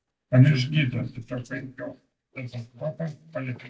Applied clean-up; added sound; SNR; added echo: neural mask model DeepFilterNet 3.